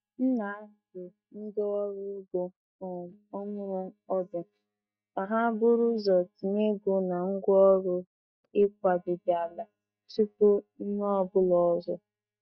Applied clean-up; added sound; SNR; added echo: neural mask model DeepFilterNet 3.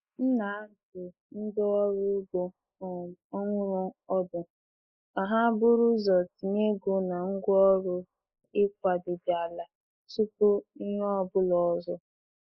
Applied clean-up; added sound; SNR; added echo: neural mask model Resemble Enhance denoiser.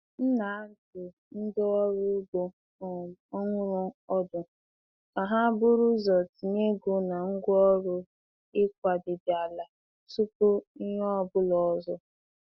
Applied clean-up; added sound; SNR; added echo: none; none; none; none.